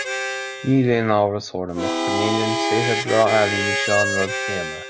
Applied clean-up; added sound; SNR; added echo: none; Harmonica; 2 dB; none.